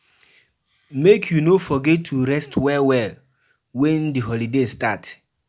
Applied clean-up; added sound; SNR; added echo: none; none; none; none.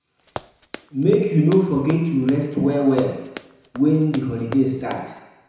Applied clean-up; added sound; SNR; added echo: none; Run; 18 dB; reverberation time 1.0 s.